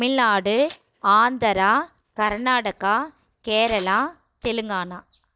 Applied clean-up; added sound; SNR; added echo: neural mask model DeepFilterNet 3.